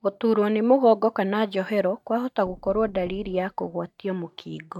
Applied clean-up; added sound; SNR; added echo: neural mask model RNNoise.